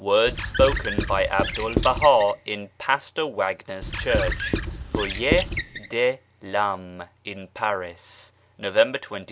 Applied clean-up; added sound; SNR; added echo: none; Squeak / Writing; 4 dB; none.